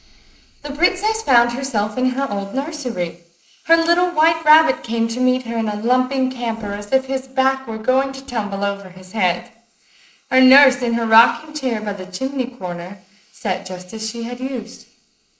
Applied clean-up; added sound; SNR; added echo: neural mask model Resemble Enhance denoiser.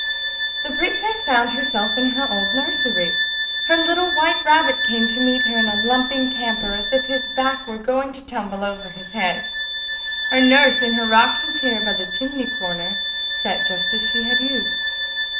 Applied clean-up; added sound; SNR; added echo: none; Bowed string instrument; 0 dB; none.